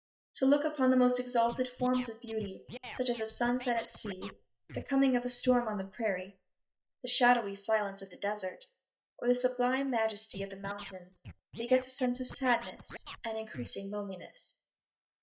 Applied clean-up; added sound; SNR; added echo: neural mask model DeepFilterNet 3.